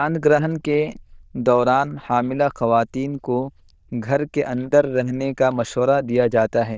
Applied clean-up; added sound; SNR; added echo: neural diffusion model UNIVERSE++.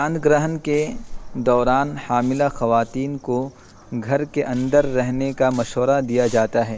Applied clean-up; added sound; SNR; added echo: none; Meow / Purr; 15 dB; none.